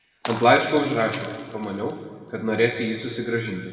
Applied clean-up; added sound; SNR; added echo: none; Shatter; 15 dB; reverberation time 1.8 s.